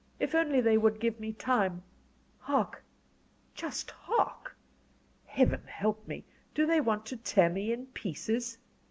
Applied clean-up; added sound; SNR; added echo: none; none; none; none.